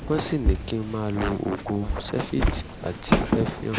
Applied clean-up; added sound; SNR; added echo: none; Walk, footsteps; -1 dB; none.